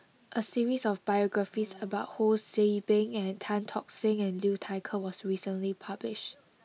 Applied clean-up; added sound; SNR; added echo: none; none; none; none.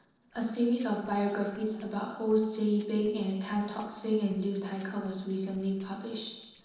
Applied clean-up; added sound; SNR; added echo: neural separator model SepFormer DNS4.